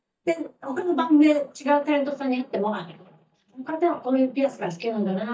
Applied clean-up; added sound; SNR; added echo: neural mask model DeepFilterNet 3.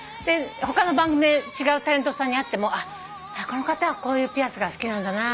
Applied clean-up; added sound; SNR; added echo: none; none; none; none.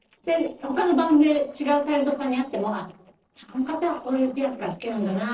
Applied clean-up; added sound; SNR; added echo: neural separator model SepFormer DNS4.